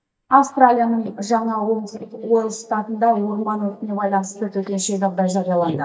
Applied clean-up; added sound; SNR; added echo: neural mask model DeepFilterNet 3.